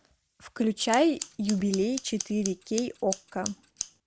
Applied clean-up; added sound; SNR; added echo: none; Scissors; 11 dB; none.